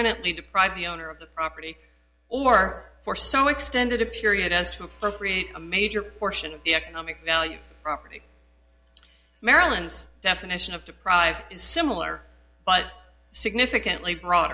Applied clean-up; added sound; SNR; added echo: none; none; none; none.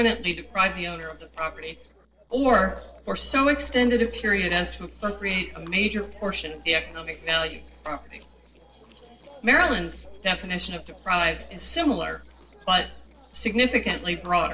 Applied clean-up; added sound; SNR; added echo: neural separator model SepFormer DNS4.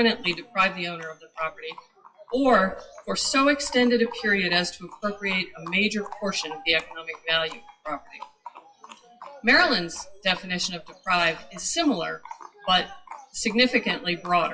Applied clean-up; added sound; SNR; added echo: classical method WPE with log-MMSE.